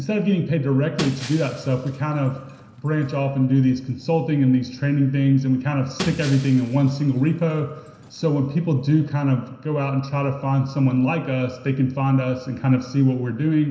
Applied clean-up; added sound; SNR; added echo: none; Shatter; 17 dB; reverberation time 0.9 s.